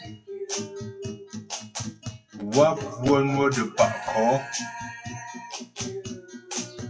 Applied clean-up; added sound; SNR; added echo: classical method WPE with log-MMSE.